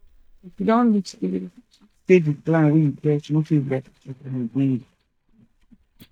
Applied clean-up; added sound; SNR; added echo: neural mask model DeepFilterNet 3.